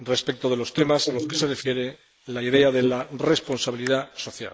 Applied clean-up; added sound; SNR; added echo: neural mask model Resemble Enhance denoiser.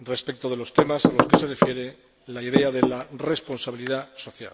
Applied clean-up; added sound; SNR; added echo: none; Knock / Wood; -4 dB; none.